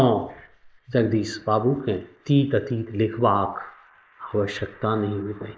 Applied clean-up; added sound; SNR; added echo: neural mask model Resemble Enhance denoiser.